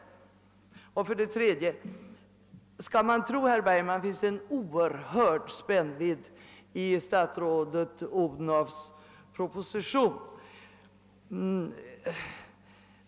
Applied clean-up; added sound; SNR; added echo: none; none; none; none.